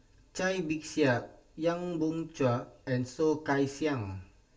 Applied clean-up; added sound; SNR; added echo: none; none; none; reverberation time 0.2 s.